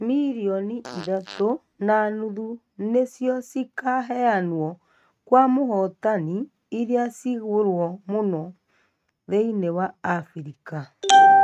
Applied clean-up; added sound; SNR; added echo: neural mask model RNNoise.